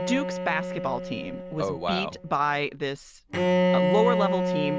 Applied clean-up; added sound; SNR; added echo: none; Bowed string instrument; -1 dB; none.